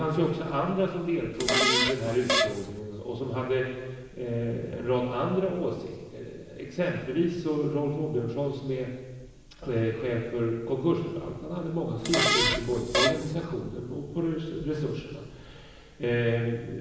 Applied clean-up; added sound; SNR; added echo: none; Fart; -3 dB; reverberation time 1.2 s.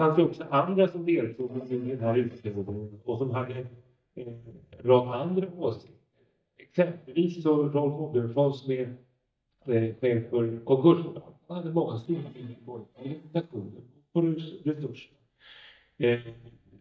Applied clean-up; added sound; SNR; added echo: neural mask model DeepFilterNet 3.